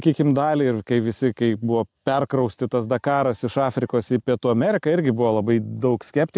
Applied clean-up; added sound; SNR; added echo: none; none; none; none.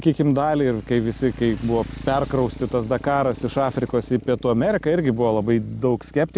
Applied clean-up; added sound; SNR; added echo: none; Motorcycle; 16 dB; none.